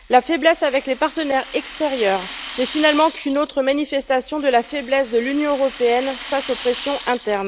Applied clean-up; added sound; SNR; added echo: none; Rattle (instrument); 12 dB; none.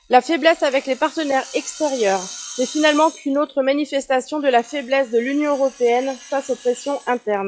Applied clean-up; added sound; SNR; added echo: classical method log-MMSE.